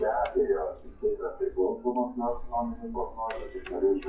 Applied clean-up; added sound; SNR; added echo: classical method WPE with log-MMSE.